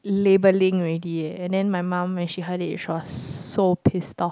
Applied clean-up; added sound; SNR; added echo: none; none; none; none.